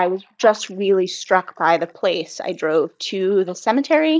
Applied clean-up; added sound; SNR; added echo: neural mask model DeepFilterNet 3.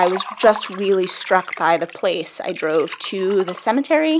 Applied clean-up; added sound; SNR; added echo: none; Liquid; 14 dB; none.